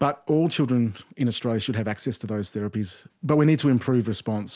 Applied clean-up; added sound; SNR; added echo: none; none; none; none.